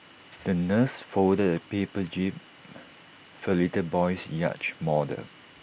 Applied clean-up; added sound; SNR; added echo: none; none; none; none.